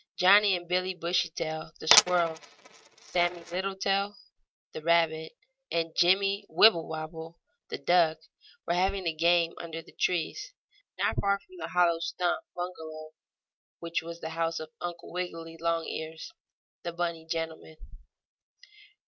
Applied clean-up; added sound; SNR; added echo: neural mask model RNNoise.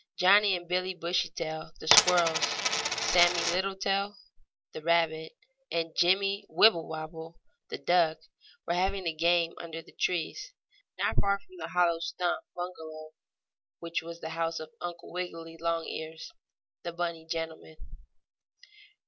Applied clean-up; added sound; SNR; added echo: none; Coin (dropping); -3 dB; none.